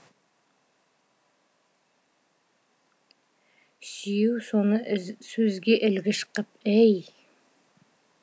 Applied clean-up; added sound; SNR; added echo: none; none; none; none.